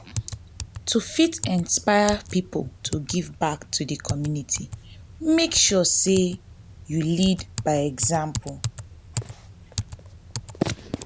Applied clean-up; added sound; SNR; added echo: none; Typing; 11 dB; none.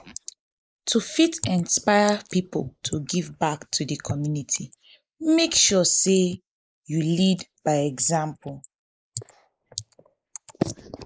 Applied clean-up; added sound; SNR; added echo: neural mask model Resemble Enhance denoiser.